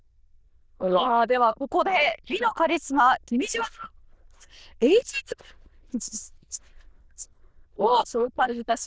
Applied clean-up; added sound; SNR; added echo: neural diffusion model UNIVERSE++.